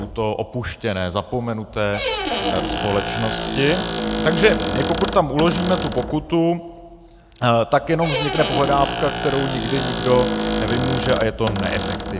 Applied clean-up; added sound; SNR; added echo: none; Squeak; 4 dB; none.